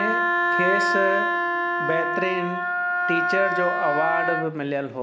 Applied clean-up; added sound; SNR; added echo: none; Wind instrument, woodwind instrument; -3 dB; none.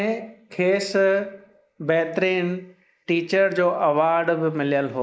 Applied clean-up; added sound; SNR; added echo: neural mask model Resemble Enhance denoiser.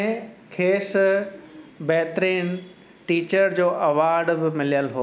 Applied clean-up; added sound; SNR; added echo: none; none; none; none.